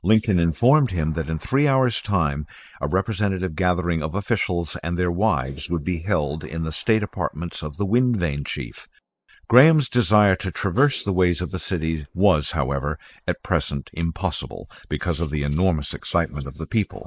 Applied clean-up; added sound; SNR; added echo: neural mask model Resemble Enhance denoiser.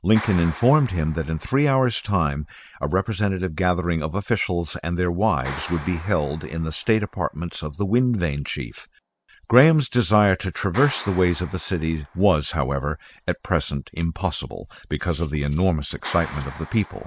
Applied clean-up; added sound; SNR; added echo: none; Clapping; 20 dB; none.